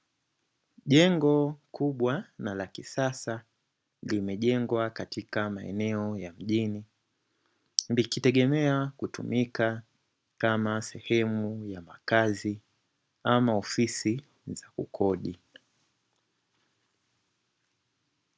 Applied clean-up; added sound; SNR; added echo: none; none; none; none.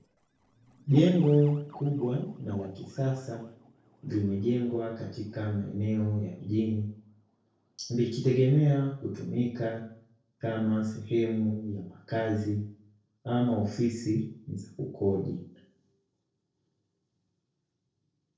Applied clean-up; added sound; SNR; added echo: neural separator model SepFormer DNS4.